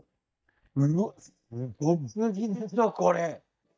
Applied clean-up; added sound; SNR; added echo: neural mask model DeepFilterNet 3.